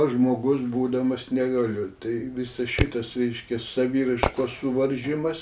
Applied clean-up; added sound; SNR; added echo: none; Fireworks; 7 dB; none.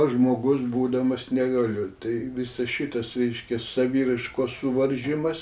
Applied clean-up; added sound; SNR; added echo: none; none; none; none.